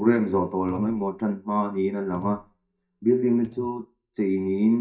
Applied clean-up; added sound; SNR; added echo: neural mask model DeepFilterNet 3.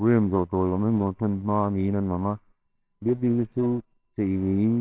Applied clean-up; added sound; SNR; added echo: neural separator model SepFormer WHAMR!.